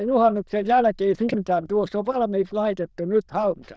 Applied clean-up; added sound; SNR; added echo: neural diffusion model UNIVERSE++.